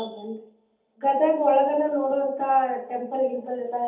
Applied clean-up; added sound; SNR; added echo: none; none; none; reverberation time 0.6 s.